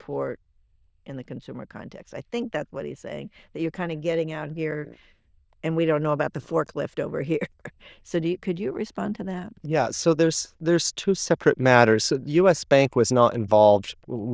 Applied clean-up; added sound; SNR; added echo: neural diffusion model UNIVERSE++.